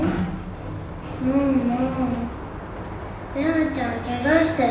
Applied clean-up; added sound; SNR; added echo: none; Sliding door; 7 dB; reverberation time 0.9 s.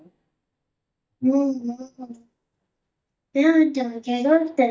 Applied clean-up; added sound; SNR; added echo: neural mask model DeepFilterNet 3.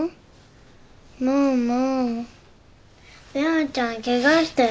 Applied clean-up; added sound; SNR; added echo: none; none; none; none.